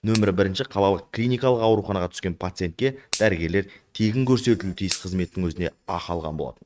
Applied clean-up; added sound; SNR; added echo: neural mask model RNNoise.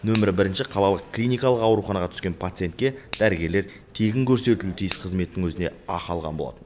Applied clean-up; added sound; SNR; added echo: none; Finger snapping; 14 dB; none.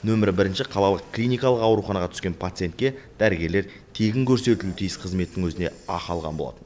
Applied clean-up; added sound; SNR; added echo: none; none; none; none.